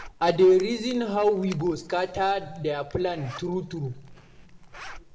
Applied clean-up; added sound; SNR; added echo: none; Zipper (clothing); 19 dB; reverberation time 1.8 s.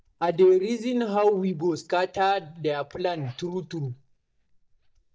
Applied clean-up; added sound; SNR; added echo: neural mask model DeepFilterNet 3.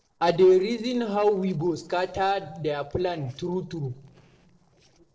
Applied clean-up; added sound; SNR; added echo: neural separator model SepFormer DNS4.